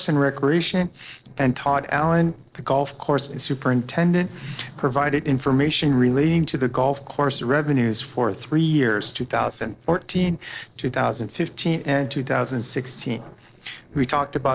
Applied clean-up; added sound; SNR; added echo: neural separator model SepFormer DNS4.